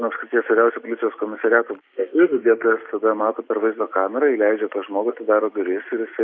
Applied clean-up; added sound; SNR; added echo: neural mask model Resemble Enhance denoiser.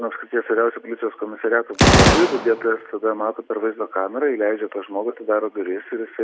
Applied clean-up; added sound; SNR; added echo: none; Gunshot, gunfire; -3 dB; none.